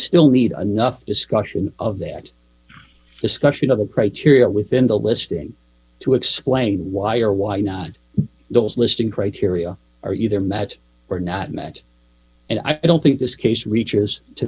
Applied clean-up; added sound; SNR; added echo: none; none; none; none.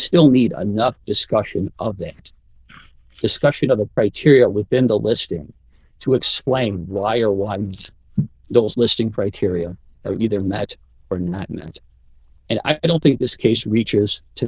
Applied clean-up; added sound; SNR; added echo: neural diffusion model UNIVERSE++.